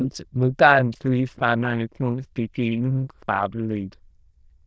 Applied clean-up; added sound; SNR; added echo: neural diffusion model UNIVERSE++.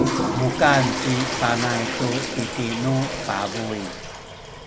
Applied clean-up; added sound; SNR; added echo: none; Toilet flush; 2 dB; none.